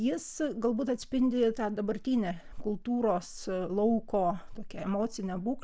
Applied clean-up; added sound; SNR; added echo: none; none; none; none.